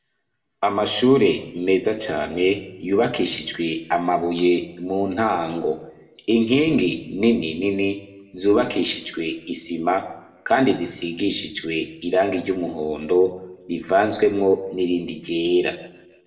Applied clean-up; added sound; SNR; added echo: none; none; none; reverberation time 0.6 s.